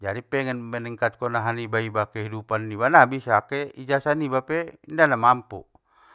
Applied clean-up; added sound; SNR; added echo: none; none; none; none.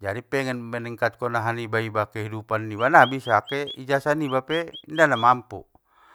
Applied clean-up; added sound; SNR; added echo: none; Chirp, tweet; 17 dB; none.